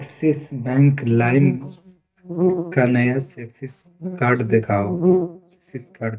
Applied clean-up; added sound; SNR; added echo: neural mask model DeepFilterNet 3.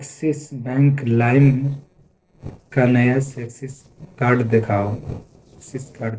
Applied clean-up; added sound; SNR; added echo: neural separator model SepFormer DNS4.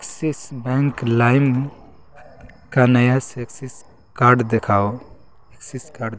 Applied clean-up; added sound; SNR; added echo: none; none; none; none.